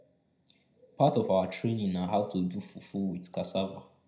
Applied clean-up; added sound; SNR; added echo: none; none; none; reverberation time 0.5 s.